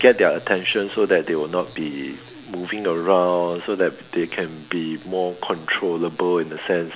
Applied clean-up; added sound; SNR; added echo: none; none; none; none.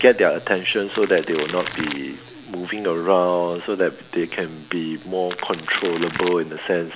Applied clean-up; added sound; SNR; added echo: none; Crackle; 9 dB; none.